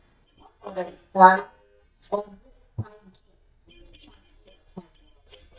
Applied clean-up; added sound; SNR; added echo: neural mask model DeepFilterNet 3.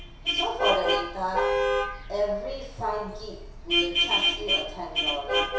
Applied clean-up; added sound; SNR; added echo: none; Vehicle horn, car horn, honking; -3 dB; reverberation time 0.7 s.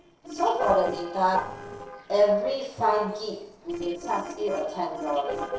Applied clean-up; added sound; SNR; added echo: neural separator model SepFormer DNS4.